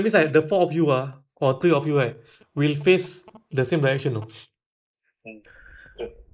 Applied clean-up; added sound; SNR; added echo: neural mask model Resemble Enhance denoiser.